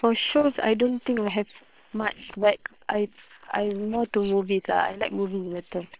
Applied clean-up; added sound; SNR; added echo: neural separator model SepFormer WHAM!.